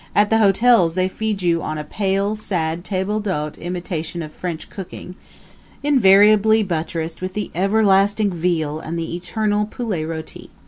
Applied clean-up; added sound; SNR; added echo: none; none; none; none.